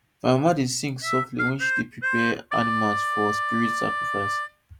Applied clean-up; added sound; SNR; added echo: none; Harmonica; 0 dB; none.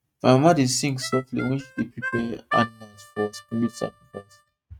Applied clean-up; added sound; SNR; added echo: neural mask model RNNoise.